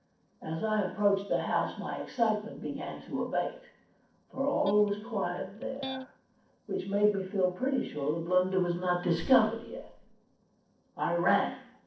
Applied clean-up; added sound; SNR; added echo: neural separator model SepFormer DNS4.